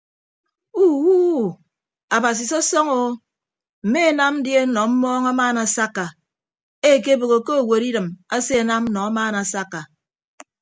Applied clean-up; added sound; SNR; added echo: none; none; none; none.